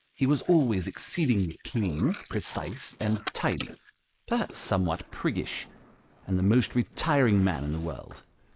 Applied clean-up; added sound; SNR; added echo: neural mask model Resemble Enhance denoiser.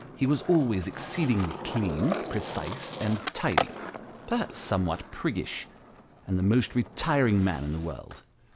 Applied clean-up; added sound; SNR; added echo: none; Skateboard; 9 dB; none.